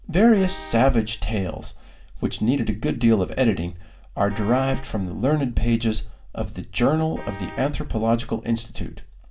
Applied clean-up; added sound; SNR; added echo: none; Vehicle horn, car horn, honking; 19 dB; reverberation time 0.3 s.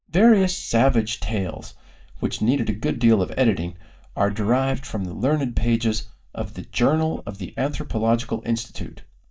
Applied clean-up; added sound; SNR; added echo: neural mask model DeepFilterNet 3.